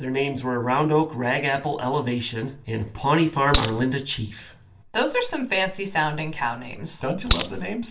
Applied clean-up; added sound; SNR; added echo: none; Coin (dropping); -1 dB; reverberation time 0.3 s.